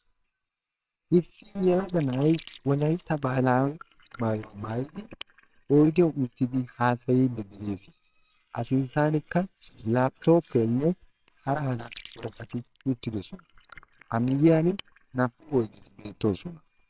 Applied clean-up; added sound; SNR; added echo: neural separator model SepFormer WHAMR!.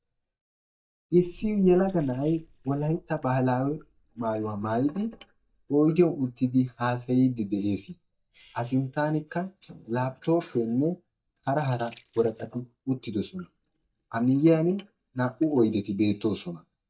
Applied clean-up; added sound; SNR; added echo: neural mask model DeepFilterNet 3.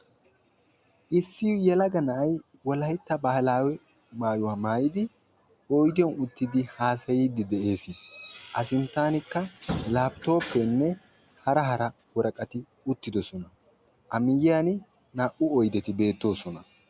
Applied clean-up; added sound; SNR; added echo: none; none; none; none.